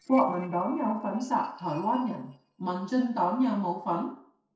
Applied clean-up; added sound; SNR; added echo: neural separator model SepFormer DNS4.